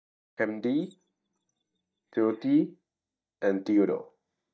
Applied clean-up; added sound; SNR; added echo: neural mask model DeepFilterNet 3.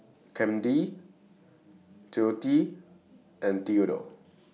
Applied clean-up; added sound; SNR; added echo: none; none; none; none.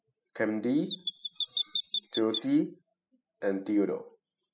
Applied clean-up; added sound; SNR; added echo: classical method spectral subtraction.